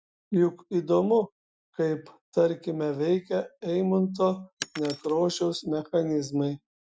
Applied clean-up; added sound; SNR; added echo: classical method Wiener filter.